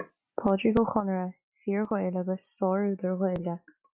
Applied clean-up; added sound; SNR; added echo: none; none; none; none.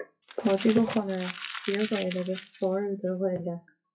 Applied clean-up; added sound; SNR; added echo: classical method WPE with log-MMSE.